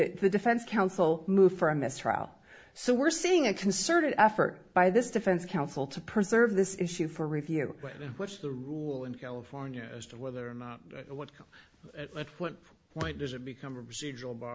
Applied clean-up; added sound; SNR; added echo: none; none; none; none.